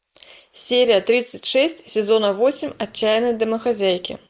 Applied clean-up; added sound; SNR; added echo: neural mask model Resemble Enhance denoiser.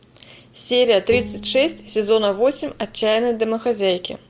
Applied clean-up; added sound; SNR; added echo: none; Bowed string instrument; 15 dB; none.